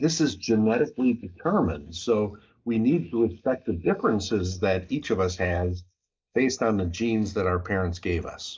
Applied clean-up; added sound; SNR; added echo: neural mask model Resemble Enhance denoiser.